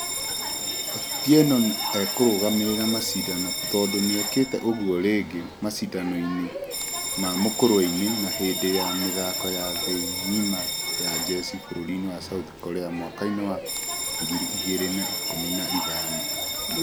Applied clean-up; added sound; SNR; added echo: none; Bell; 3 dB; none.